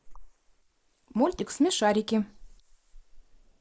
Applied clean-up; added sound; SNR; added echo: neural mask model Resemble Enhance denoiser.